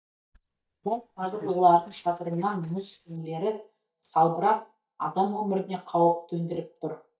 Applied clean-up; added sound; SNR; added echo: neural mask model DeepFilterNet 3.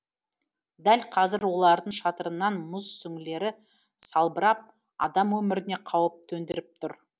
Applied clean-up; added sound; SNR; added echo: none; none; none; none.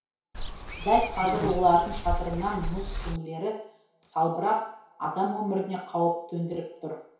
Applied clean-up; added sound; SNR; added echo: none; Walk, footsteps / Insect; 4 dB; reverberation time 0.6 s.